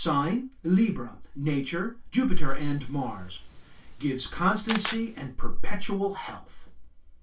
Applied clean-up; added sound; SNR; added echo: none; Camera; 15 dB; reverberation time 0.2 s.